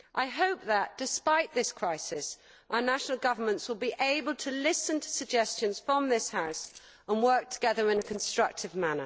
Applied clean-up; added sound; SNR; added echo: neural separator model SepFormer DNS4.